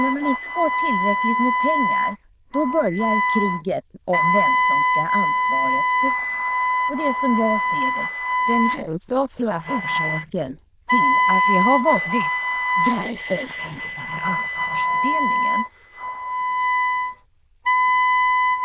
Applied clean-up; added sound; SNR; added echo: neural diffusion model UNIVERSE++.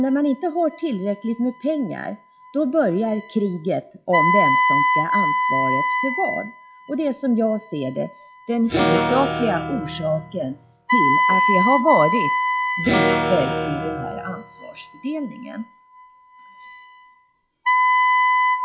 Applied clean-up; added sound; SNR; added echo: classical method log-MMSE.